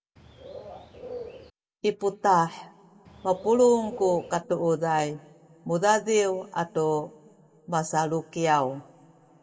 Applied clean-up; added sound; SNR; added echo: none; Bird; 14 dB; reverberation time 1.2 s.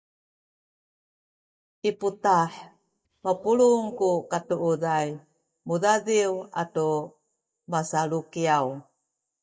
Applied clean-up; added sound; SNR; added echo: neural mask model DeepFilterNet 3.